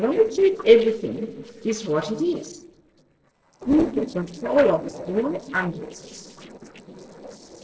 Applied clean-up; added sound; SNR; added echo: neural separator model SepFormer DNS4.